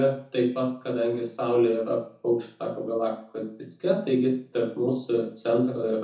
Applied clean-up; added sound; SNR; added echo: none; none; none; reverberation time 0.5 s.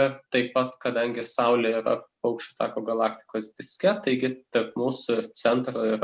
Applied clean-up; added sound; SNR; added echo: none; none; none; none.